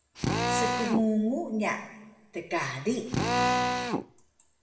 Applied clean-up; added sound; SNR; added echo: none; Drill; -1 dB; reverberation time 0.9 s.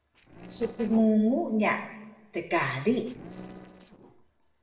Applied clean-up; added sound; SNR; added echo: neural separator model SepFormer DNS4.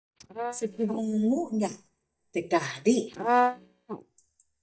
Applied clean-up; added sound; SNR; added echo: neural mask model DeepFilterNet 3.